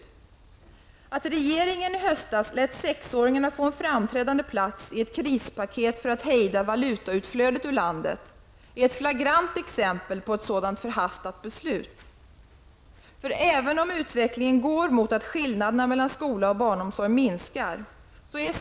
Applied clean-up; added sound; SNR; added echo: none; none; none; none.